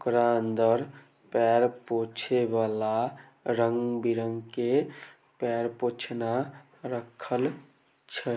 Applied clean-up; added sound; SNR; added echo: none; none; none; none.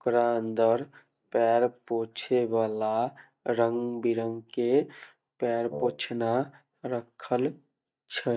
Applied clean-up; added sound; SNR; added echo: neural mask model DeepFilterNet 3.